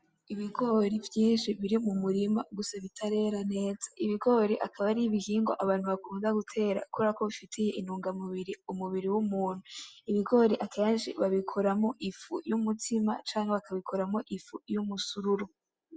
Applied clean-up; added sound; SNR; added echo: none; none; none; none.